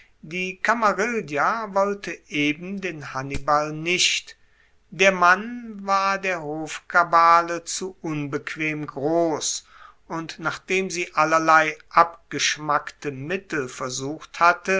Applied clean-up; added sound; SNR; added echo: none; Wood; 12 dB; none.